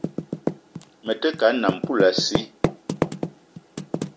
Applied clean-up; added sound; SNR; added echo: none; Typing; 3 dB; none.